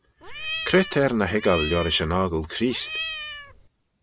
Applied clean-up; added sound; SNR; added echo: none; Cat; 9 dB; none.